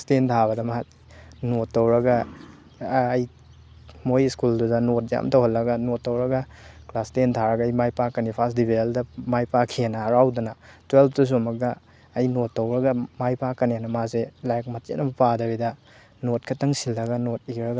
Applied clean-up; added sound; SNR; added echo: none; none; none; none.